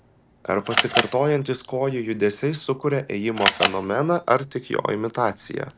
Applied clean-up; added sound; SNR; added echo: none; Camera; 6 dB; none.